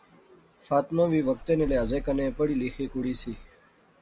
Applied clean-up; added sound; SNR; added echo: none; Engine starting / Car; 12 dB; none.